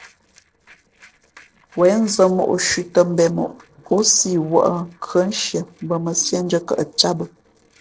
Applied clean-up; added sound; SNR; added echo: neural separator model SepFormer DNS4.